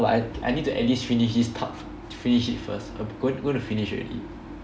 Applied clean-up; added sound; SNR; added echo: none; none; none; none.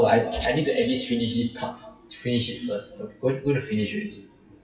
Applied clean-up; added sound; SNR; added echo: classical method WPE with log-MMSE.